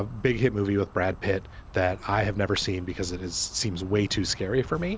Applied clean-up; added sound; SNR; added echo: none; Insect; 15 dB; none.